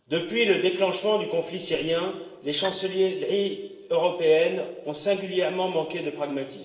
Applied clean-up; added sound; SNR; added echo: neural separator model SepFormer DNS4.